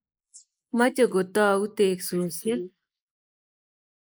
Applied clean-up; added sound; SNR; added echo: neural mask model Resemble Enhance denoiser.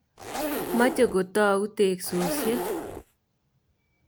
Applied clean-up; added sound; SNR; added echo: none; Zipper (clothing); 5 dB; none.